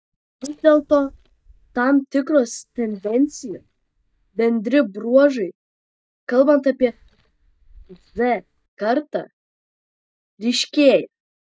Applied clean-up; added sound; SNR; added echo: neural mask model DeepFilterNet 3.